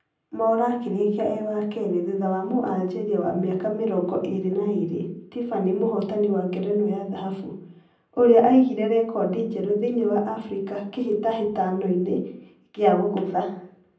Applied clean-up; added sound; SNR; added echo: none; none; none; reverberation time 0.6 s.